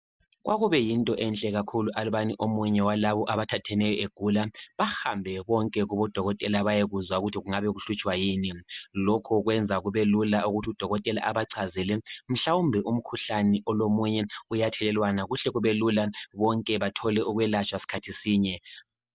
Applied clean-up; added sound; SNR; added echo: none; none; none; none.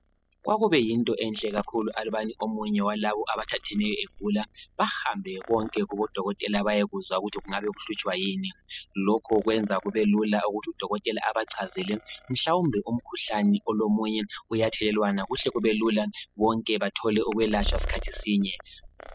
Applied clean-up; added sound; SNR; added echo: classical method spectral subtraction.